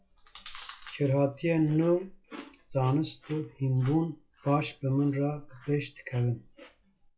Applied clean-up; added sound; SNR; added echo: classical method log-MMSE.